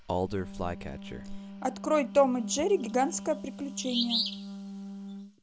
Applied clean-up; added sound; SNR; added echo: none; Wind instrument, woodwind instrument + Bird vocalization, bird call, bird song; 5 dB; none.